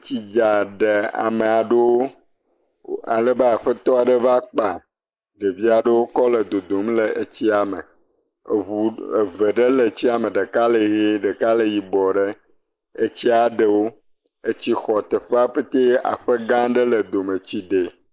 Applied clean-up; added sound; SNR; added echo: neural mask model Resemble Enhance denoiser.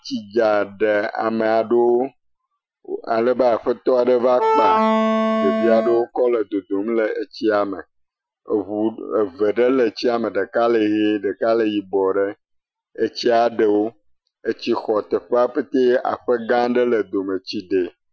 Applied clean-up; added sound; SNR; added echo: classical method Wiener filter.